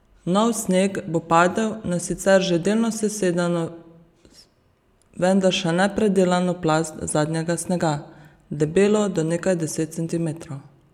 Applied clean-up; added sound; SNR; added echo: none; none; none; none.